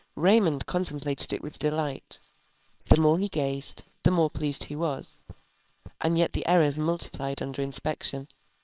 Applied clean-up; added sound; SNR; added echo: neural separator model SepFormer WHAMR!.